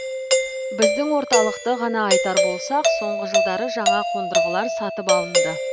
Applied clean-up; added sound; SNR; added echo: none; Doorbell; -4 dB; none.